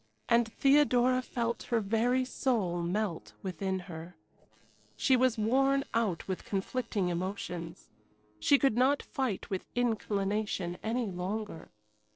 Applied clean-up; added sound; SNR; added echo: neural separator model SepFormer DNS4.